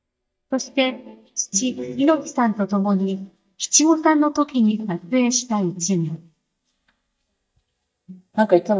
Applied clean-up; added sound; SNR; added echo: neural mask model DeepFilterNet 3.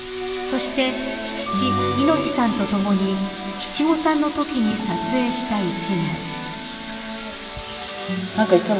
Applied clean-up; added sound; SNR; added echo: none; Sink (filling or washing) / Water tap, faucet; 11 dB; reverberation time 2.4 s.